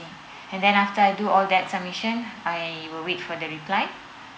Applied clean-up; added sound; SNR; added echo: none; none; none; none.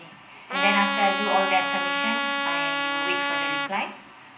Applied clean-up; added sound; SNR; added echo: none; Trumpet; -2 dB; reverberation time 0.5 s.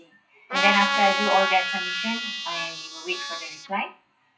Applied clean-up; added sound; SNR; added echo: classical method WPE with log-MMSE.